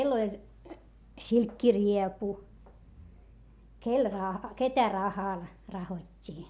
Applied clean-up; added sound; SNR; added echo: none; none; none; none.